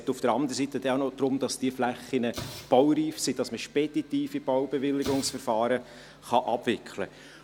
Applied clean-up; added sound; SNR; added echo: none; Explosion; 18 dB; none.